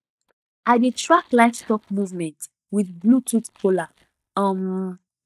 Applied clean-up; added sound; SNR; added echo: neural mask model DeepFilterNet 3.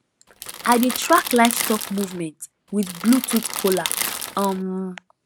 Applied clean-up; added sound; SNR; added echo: none; Crackle; 6 dB; none.